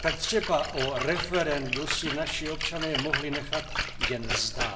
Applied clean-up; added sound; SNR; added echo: none; Splash, splatter; 2 dB; reverberation time 0.6 s.